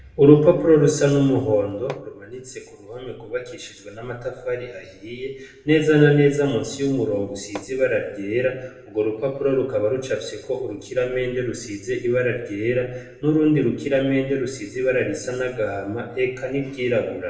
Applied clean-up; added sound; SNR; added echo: none; Hammer; 20 dB; reverberation time 0.8 s.